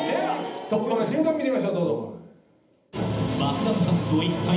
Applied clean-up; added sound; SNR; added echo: none; none; none; reverberation time 0.8 s.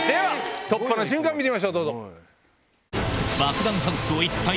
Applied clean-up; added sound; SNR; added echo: none; none; none; none.